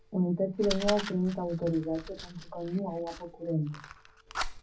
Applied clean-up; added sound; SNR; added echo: none; Fire; 9 dB; reverberation time 0.4 s.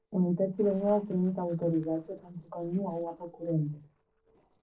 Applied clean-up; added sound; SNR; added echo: neural separator model SepFormer DNS4.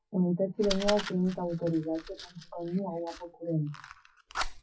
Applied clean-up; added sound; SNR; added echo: classical method WPE with log-MMSE.